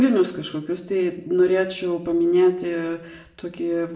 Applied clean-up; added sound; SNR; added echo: none; none; none; reverberation time 0.6 s.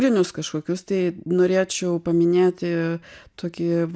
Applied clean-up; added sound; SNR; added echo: none; none; none; none.